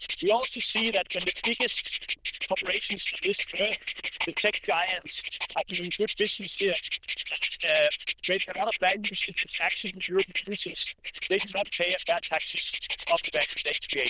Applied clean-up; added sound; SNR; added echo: neural diffusion model UNIVERSE++.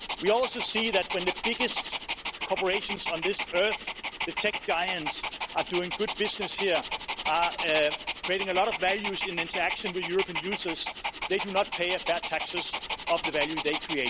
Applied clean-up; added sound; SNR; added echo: none; Dog; 4 dB; none.